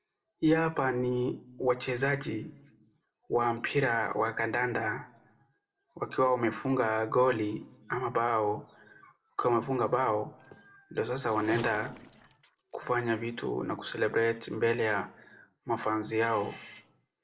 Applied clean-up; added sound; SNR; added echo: neural separator model SepFormer DNS4.